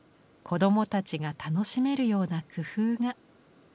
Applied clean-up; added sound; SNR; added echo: none; none; none; none.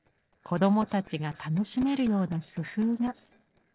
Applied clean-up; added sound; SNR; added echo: neural separator model SepFormer DNS4.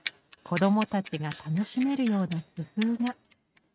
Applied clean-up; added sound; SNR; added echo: neural mask model RNNoise.